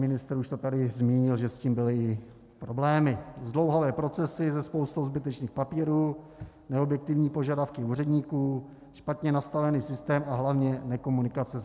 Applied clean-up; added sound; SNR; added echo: none; none; none; none.